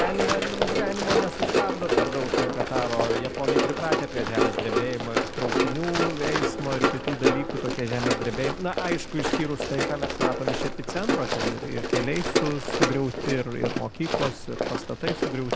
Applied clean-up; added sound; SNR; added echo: none; Run; -3 dB; none.